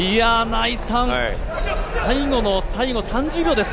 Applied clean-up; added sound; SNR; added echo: none; Wind; 5 dB; none.